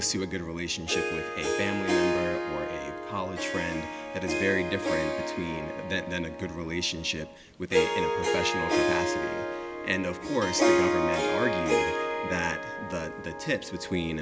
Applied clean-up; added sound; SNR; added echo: none; Harp; -3 dB; none.